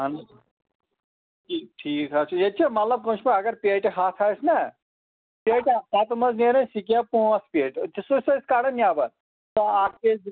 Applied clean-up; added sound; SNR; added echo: none; none; none; none.